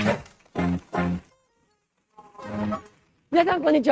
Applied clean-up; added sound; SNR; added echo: neural mask model RNNoise.